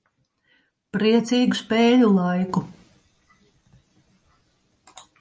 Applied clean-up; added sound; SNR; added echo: none; none; none; none.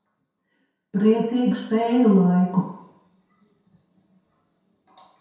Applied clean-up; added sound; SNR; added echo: none; none; none; reverberation time 0.7 s.